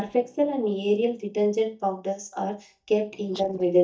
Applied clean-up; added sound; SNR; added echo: neural mask model DeepFilterNet 3.